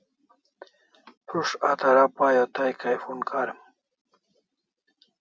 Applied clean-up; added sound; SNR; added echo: none; none; none; none.